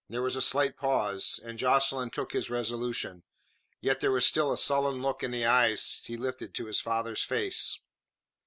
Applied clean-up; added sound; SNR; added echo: none; none; none; none.